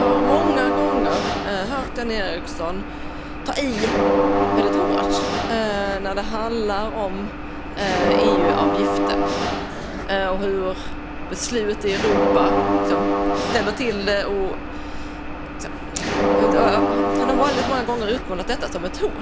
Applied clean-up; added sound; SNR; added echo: none; Mechanisms; -4 dB; none.